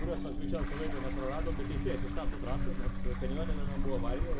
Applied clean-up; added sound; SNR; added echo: none; Toilet flush; 18 dB; reverberation time 0.8 s.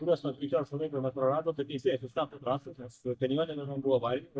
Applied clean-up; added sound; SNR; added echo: neural mask model DeepFilterNet 3.